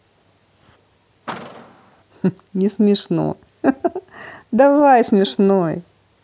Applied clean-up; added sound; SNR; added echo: none; Car; 19 dB; none.